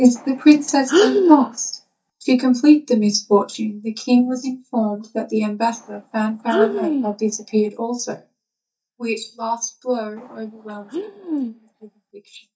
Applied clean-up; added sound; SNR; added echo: neural mask model DeepFilterNet 3.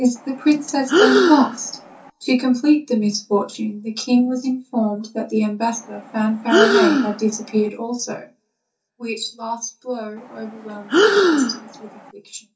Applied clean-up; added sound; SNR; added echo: none; Breathing; -2 dB; reverberation time 0.3 s.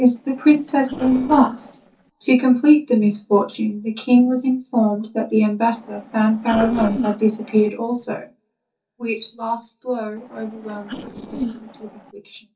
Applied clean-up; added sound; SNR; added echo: neural separator model SepFormer DNS4.